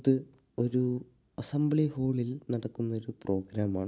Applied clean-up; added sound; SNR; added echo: none; none; none; none.